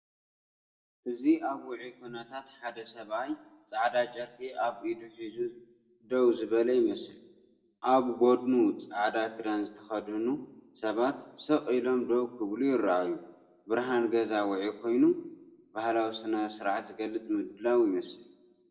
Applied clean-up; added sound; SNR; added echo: none; none; none; reverberation time 0.6 s.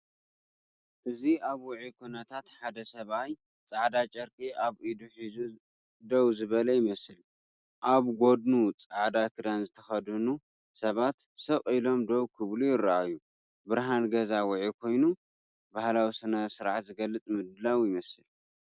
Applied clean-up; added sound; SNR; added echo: none; none; none; none.